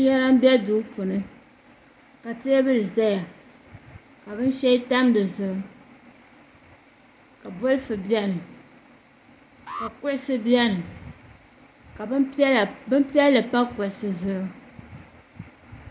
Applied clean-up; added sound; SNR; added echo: none; Alarm; 16 dB; none.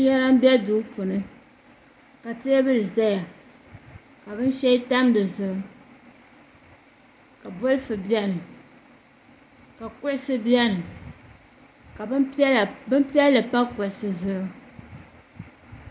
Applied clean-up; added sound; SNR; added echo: none; none; none; none.